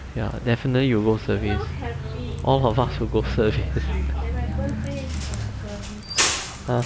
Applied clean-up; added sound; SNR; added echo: none; Bus; 2 dB; none.